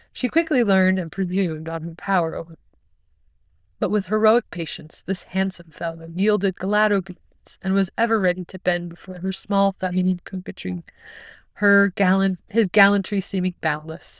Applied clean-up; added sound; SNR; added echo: neural diffusion model UNIVERSE++.